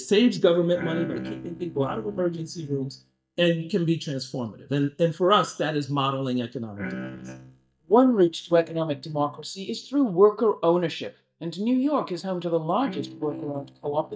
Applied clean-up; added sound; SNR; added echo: neural mask model DeepFilterNet 3.